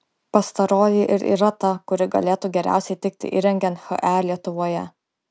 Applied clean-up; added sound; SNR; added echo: none; none; none; none.